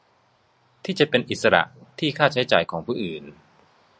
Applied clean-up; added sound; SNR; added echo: none; none; none; none.